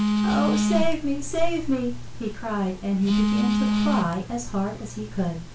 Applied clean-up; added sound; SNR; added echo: none; Telephone; 1 dB; reverberation time 0.3 s.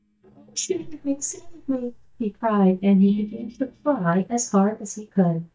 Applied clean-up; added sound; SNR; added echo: neural mask model DeepFilterNet 3.